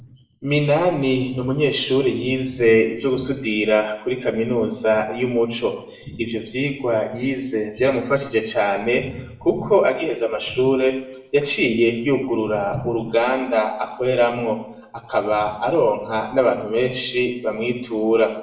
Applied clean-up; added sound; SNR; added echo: none; none; none; reverberation time 0.7 s.